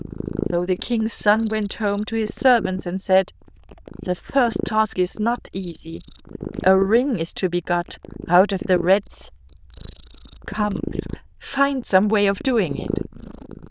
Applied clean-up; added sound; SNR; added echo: neural diffusion model UNIVERSE++.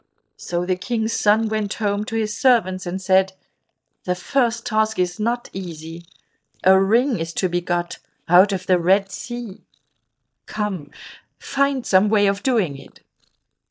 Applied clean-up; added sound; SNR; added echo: neural mask model DeepFilterNet 3.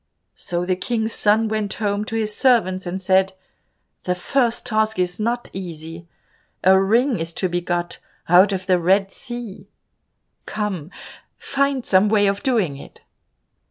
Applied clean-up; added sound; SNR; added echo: none; none; none; none.